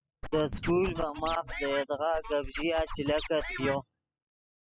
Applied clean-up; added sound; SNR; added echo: classical method spectral subtraction.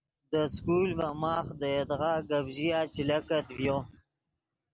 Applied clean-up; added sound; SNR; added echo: none; none; none; none.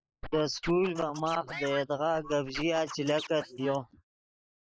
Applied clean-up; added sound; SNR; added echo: neural mask model Resemble Enhance denoiser.